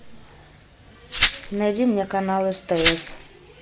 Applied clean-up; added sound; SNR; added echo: none; Glass; -2 dB; none.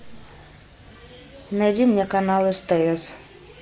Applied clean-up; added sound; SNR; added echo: none; none; none; none.